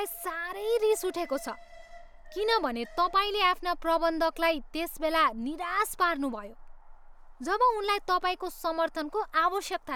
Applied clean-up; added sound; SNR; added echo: none; Alarm; 16 dB; none.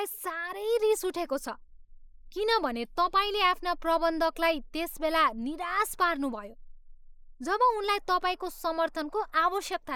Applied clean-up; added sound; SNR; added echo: neural mask model Resemble Enhance denoiser.